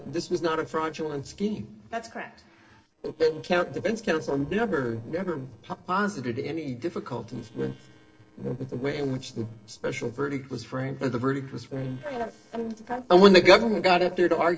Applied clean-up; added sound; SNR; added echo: neural separator model SepFormer DNS4.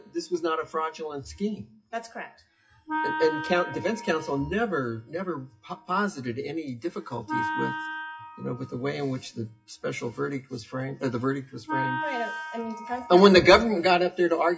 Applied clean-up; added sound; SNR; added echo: classical method WPE with log-MMSE.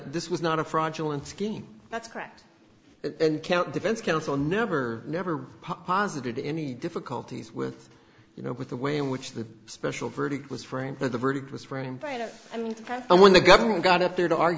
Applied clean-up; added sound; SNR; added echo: none; none; none; none.